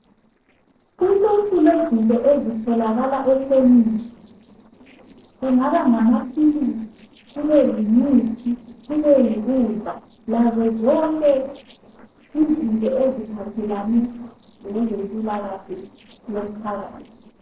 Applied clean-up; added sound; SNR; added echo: neural separator model SepFormer DNS4.